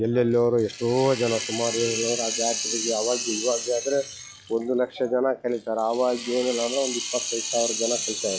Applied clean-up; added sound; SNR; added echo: classical method log-MMSE.